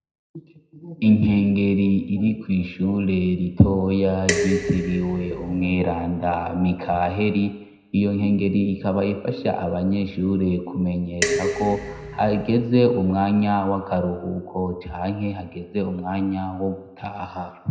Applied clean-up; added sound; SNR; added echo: none; Dishes, pots, and pans; 5 dB; reverberation time 0.8 s.